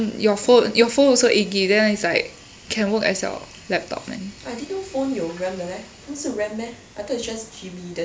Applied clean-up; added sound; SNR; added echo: none; none; none; none.